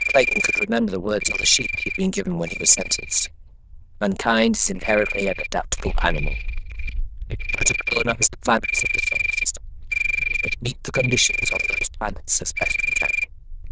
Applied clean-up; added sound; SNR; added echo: neural diffusion model UNIVERSE++.